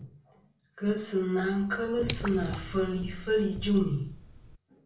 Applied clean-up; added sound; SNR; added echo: none; Drip / Water; 10 dB; reverberation time 0.4 s.